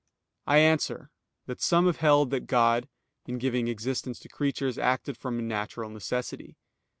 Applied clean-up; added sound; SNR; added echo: none; none; none; none.